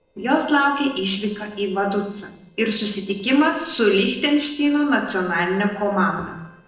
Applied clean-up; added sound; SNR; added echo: neural separator model SepFormer DNS4.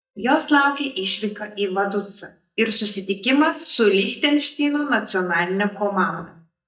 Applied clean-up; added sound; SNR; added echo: neural mask model DeepFilterNet 3.